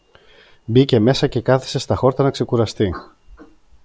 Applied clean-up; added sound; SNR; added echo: none; none; none; none.